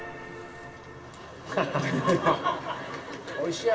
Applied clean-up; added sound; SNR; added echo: none; Fire; 18 dB; reverberation time 1.9 s.